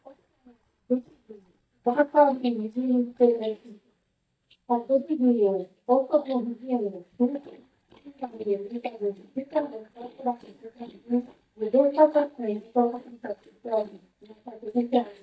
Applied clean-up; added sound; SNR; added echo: neural mask model DeepFilterNet 3.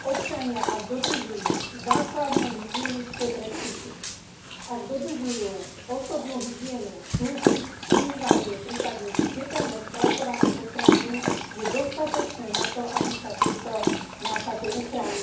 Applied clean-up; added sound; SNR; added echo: none; Dog; -4 dB; reverberation time 0.6 s.